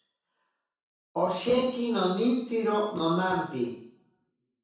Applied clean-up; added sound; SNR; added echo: none; none; none; reverberation time 0.7 s.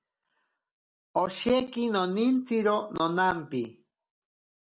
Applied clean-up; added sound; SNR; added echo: none; none; none; none.